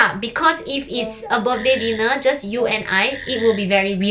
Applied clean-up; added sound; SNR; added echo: none; Brass instrument + Wood; 15 dB; none.